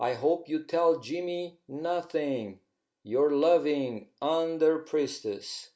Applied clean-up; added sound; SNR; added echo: none; none; none; reverberation time 0.2 s.